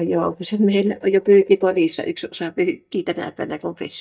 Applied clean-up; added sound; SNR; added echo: neural mask model DeepFilterNet 3.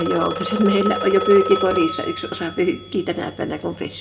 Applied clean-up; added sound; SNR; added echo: none; Telephone; 8 dB; reverberation time 0.7 s.